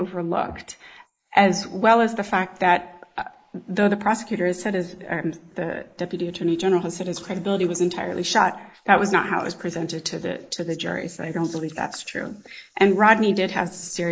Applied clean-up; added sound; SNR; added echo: neural mask model Resemble Enhance denoiser.